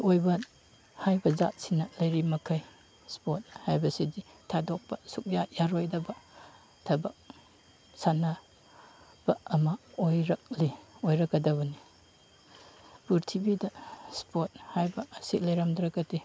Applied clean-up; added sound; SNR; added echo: none; none; none; none.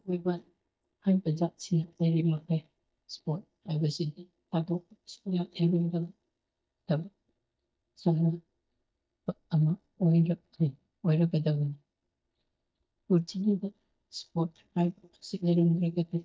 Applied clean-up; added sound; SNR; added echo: neural mask model DeepFilterNet 3.